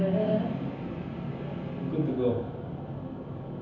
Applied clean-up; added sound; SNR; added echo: none; none; none; reverberation time 0.7 s.